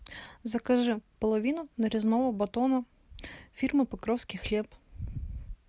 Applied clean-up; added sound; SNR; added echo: none; none; none; none.